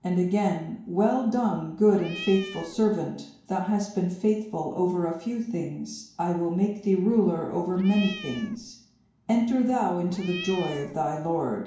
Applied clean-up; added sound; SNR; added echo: none; Cat; 14 dB; reverberation time 0.6 s.